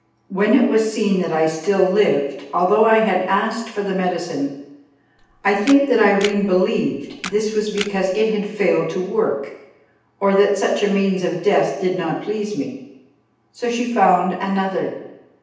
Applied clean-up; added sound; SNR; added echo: none; Camera; 15 dB; reverberation time 0.9 s.